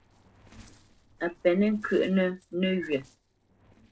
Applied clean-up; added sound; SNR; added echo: neural separator model SepFormer DNS4.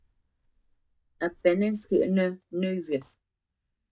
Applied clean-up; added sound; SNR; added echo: neural mask model DeepFilterNet 3.